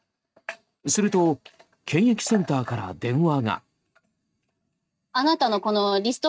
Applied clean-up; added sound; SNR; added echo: neural mask model RNNoise.